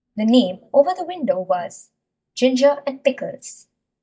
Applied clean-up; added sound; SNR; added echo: neural mask model DeepFilterNet 3.